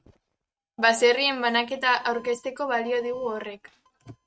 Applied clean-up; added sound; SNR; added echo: neural mask model RNNoise.